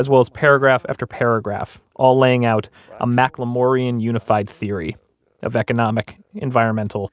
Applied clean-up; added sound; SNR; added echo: none; none; none; none.